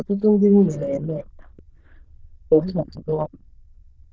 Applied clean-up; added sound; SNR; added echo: neural diffusion model UNIVERSE++.